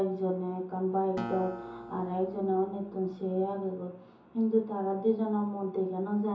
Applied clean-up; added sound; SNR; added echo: none; Acoustic guitar; 13 dB; reverberation time 0.7 s.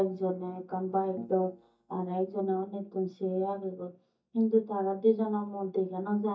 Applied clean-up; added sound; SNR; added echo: neural mask model DeepFilterNet 3.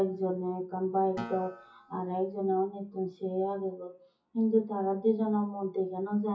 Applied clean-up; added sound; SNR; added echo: classical method WPE with log-MMSE.